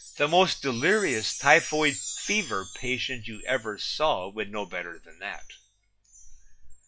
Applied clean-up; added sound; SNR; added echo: classical method log-MMSE.